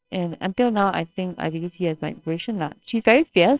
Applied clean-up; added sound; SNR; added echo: neural separator model SepFormer WHAMR!.